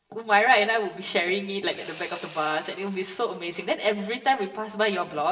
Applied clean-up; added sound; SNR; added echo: none; Sawing; 18 dB; reverberation time 0.9 s.